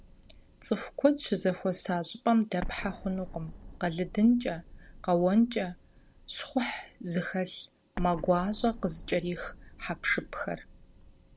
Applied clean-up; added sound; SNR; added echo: none; Explosion; 15 dB; none.